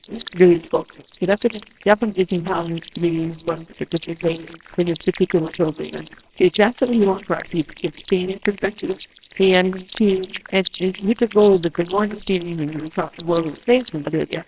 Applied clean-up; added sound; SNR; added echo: neural separator model SepFormer WHAMR!.